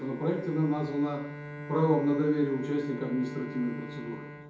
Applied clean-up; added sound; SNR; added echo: none; Bowed string instrument; 12 dB; reverberation time 0.6 s.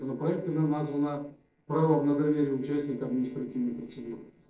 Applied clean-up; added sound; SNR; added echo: neural separator model SepFormer DNS4.